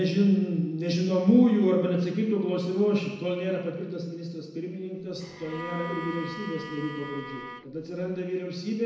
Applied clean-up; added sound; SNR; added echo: none; Bowed string instrument; 13 dB; reverberation time 1.0 s.